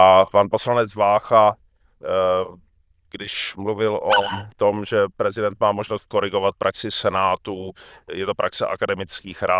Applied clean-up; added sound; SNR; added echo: neural diffusion model UNIVERSE++.